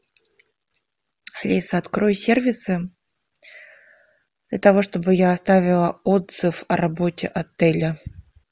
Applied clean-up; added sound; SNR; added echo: none; none; none; none.